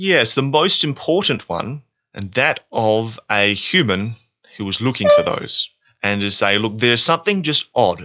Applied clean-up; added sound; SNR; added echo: classical method log-MMSE.